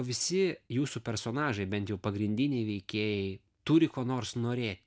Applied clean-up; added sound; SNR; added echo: none; none; none; none.